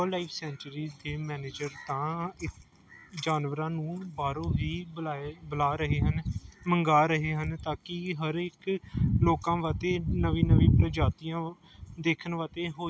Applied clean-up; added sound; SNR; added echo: none; none; none; none.